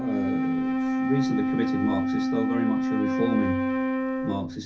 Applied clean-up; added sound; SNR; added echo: none; Wind instrument, woodwind instrument; -5 dB; reverberation time 0.3 s.